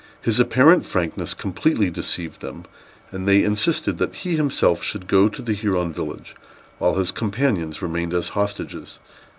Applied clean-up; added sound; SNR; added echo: none; none; none; none.